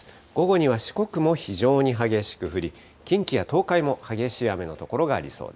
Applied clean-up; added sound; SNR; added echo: none; none; none; none.